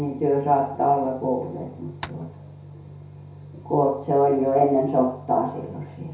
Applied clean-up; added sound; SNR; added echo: none; Tap; 16 dB; reverberation time 0.6 s.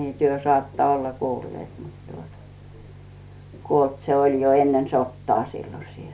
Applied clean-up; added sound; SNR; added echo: none; none; none; none.